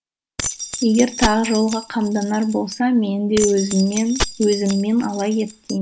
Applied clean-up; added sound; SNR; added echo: none; Keys jangling; 9 dB; none.